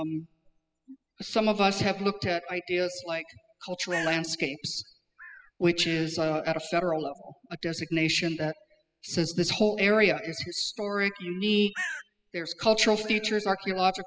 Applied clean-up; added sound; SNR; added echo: classical method spectral subtraction.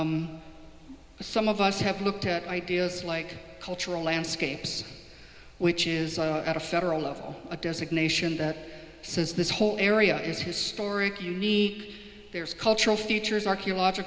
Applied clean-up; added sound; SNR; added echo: none; none; none; none.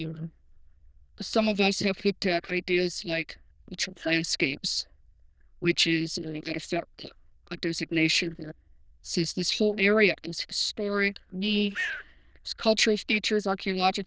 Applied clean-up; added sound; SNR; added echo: neural diffusion model UNIVERSE++.